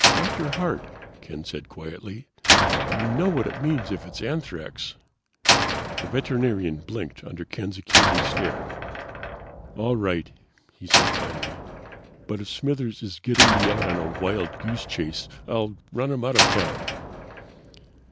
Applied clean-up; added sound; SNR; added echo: none; Slam; -3 dB; none.